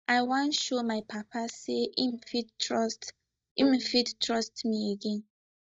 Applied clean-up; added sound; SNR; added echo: neural mask model DeepFilterNet 3.